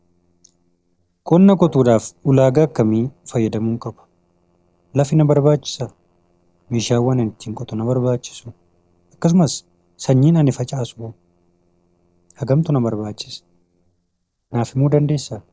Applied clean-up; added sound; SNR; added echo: neural separator model SepFormer DNS4.